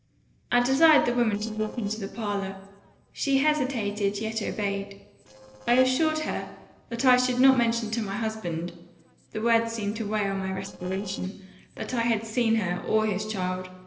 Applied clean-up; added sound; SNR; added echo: neural separator model SepFormer DNS4.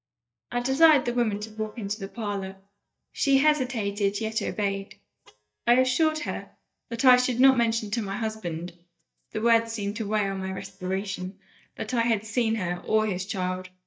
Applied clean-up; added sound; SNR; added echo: neural mask model DeepFilterNet 3.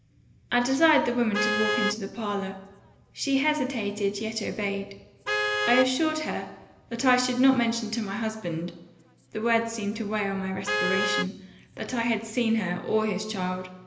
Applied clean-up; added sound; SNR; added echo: none; Vehicle horn, car horn, honking; 7 dB; reverberation time 1.4 s.